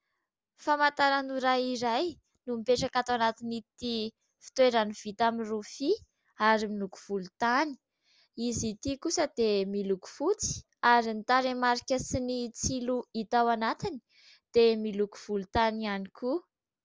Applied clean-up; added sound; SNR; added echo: none; none; none; none.